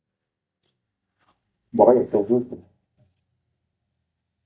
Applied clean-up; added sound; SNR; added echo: neural mask model DeepFilterNet 3.